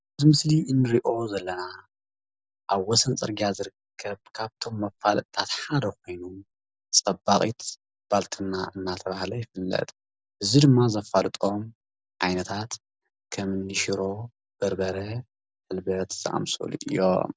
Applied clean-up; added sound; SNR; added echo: none; none; none; none.